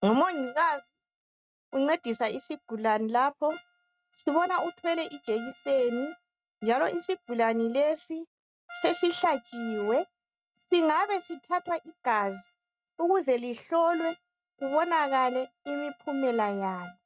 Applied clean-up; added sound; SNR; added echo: neural mask model RNNoise.